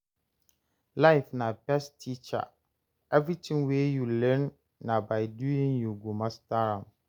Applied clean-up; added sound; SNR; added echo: none; none; none; none.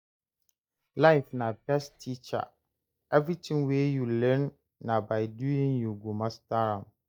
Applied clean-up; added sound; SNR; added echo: neural mask model DeepFilterNet 3.